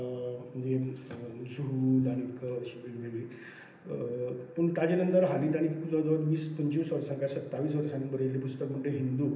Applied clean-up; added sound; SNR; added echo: none; none; none; reverberation time 0.8 s.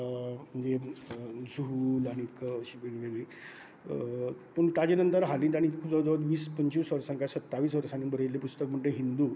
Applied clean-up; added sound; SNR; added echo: none; none; none; none.